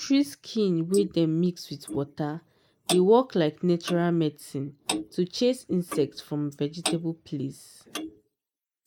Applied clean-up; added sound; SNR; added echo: neural mask model Resemble Enhance denoiser.